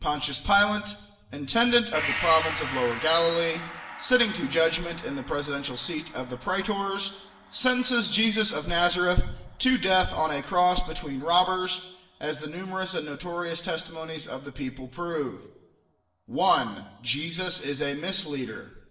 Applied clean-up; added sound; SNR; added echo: none; Gong; 14 dB; reverberation time 0.9 s.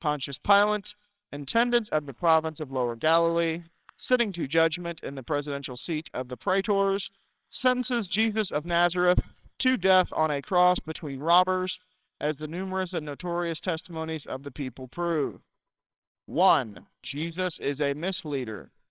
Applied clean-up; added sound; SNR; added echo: neural separator model SepFormer WHAMR!.